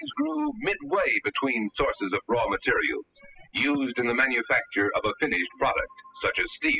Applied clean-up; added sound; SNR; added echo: classical method spectral subtraction.